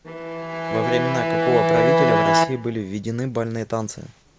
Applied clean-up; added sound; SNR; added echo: none; Bowed string instrument; -5 dB; none.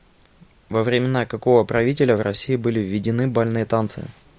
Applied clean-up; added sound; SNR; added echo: none; none; none; none.